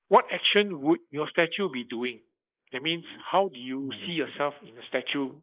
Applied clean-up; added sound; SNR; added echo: neural mask model Resemble Enhance denoiser.